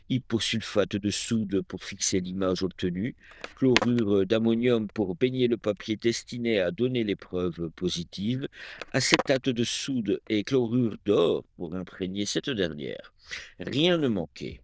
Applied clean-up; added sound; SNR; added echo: neural diffusion model UNIVERSE++.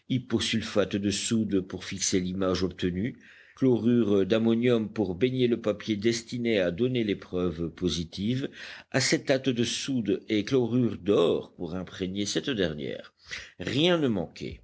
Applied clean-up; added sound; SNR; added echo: none; none; none; none.